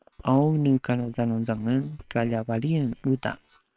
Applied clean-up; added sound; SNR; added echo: neural separator model SepFormer WHAM!.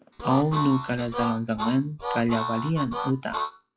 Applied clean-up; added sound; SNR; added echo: classical method log-MMSE.